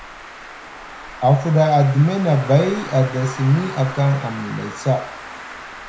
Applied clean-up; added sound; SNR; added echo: none; Traffic noise, roadway noise; 14 dB; reverberation time 0.5 s.